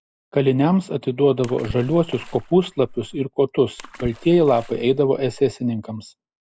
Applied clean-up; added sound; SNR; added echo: none; Water / Splash, splatter; 17 dB; none.